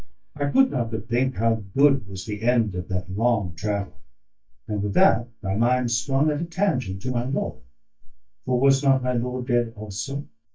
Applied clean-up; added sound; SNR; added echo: neural mask model DeepFilterNet 3.